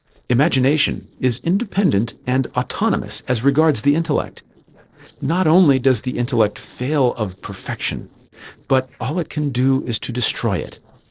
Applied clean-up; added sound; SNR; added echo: neural separator model SepFormer DNS4.